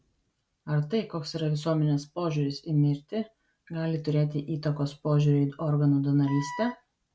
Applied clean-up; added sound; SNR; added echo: none; Wind instrument, woodwind instrument; 12 dB; none.